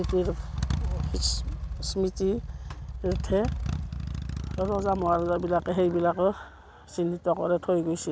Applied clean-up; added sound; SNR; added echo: none; Motorcycle; 5 dB; none.